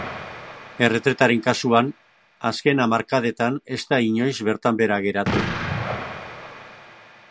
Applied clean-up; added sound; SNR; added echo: none; Explosion; 10 dB; none.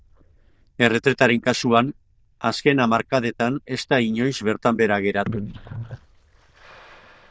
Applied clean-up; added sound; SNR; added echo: neural diffusion model UNIVERSE++.